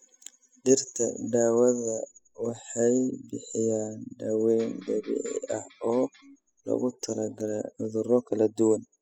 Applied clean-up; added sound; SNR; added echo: classical method spectral subtraction.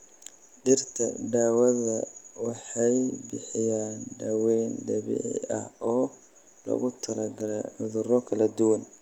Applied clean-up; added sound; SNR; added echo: none; none; none; none.